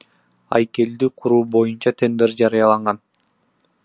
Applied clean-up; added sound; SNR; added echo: none; none; none; none.